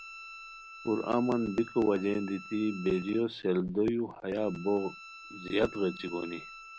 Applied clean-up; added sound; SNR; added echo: none; Bowed string instrument; 17 dB; none.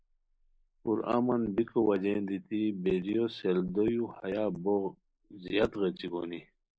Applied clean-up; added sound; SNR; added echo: neural mask model Resemble Enhance denoiser.